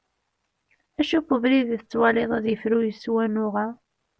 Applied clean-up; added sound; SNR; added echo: none; none; none; none.